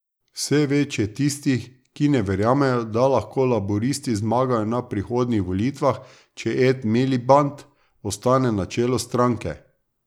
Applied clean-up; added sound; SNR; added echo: none; none; none; none.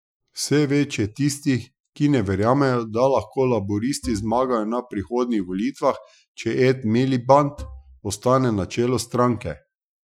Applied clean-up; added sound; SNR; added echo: classical method Wiener filter.